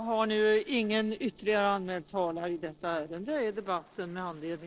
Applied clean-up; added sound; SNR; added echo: neural separator model SepFormer DNS4.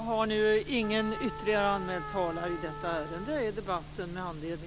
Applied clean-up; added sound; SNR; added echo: none; Trumpet; 13 dB; none.